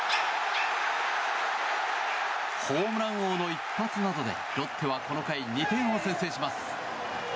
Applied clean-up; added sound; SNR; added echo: none; Dog; 12 dB; none.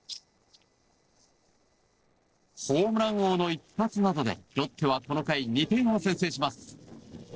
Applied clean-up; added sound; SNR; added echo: neural separator model SepFormer DNS4.